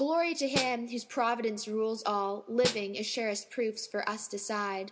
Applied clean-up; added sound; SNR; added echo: none; Snare drum; 7 dB; none.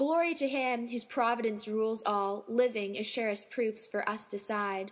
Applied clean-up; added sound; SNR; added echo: none; none; none; none.